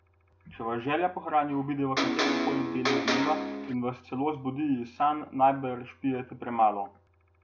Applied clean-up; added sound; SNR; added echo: none; Electric guitar; -2 dB; none.